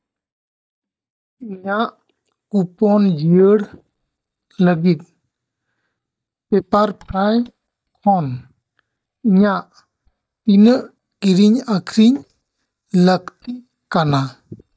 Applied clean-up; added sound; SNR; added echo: neural mask model DeepFilterNet 3.